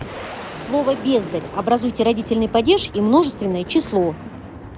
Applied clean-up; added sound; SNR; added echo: none; Boom; 13 dB; none.